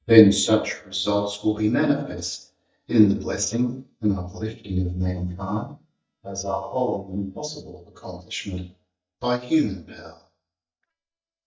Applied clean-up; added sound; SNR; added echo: neural mask model DeepFilterNet 3.